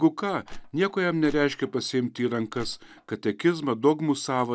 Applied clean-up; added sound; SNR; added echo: none; Crushing; 16 dB; none.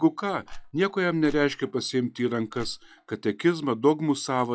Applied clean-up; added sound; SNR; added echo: classical method log-MMSE.